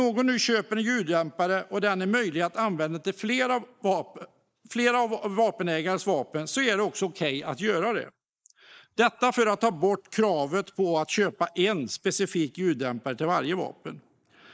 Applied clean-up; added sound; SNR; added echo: neural mask model Resemble Enhance denoiser.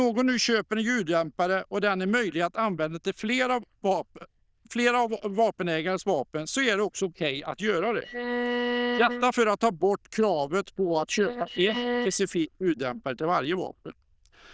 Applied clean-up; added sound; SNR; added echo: neural diffusion model UNIVERSE++.